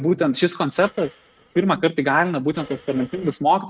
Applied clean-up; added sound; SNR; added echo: neural mask model RNNoise.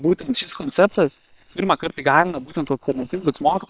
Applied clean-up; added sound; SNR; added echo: neural separator model SepFormer WHAM!.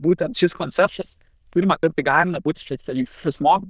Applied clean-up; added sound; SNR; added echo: neural diffusion model UNIVERSE++.